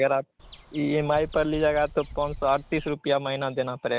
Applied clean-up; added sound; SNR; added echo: none; Bird vocalization, bird call, bird song; 16 dB; none.